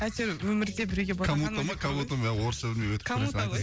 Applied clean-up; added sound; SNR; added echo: none; none; none; none.